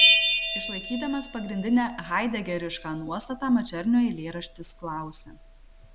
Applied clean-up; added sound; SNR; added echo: none; Bell; 0 dB; none.